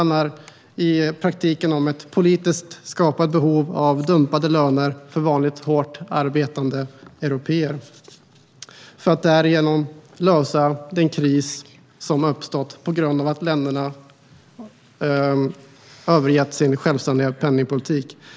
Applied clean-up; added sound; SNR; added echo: none; none; none; none.